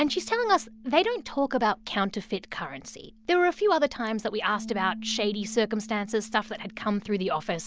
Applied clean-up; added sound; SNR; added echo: none; Bass guitar; 17 dB; none.